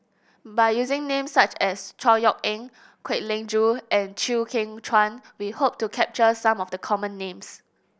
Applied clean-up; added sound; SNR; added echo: none; none; none; none.